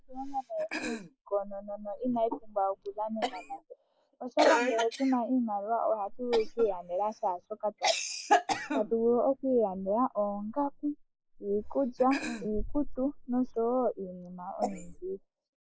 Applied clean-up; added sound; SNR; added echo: neural mask model Resemble Enhance denoiser.